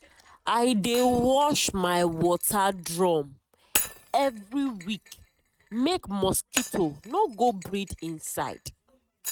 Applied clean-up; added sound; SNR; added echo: neural mask model RNNoise.